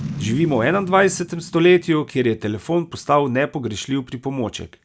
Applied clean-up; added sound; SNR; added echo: none; Boom; 16 dB; none.